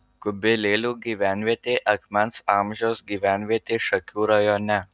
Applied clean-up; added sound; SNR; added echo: none; none; none; none.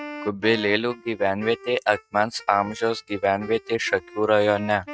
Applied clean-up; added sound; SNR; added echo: neural mask model RNNoise.